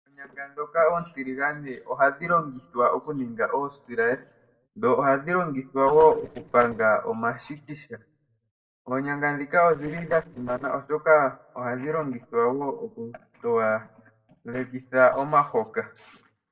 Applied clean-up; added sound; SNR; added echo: neural separator model SepFormer DNS4.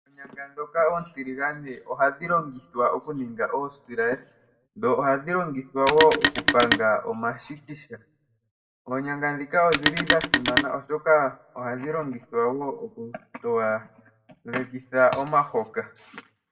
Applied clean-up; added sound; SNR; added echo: none; Telephone; -1 dB; reverberation time 0.3 s.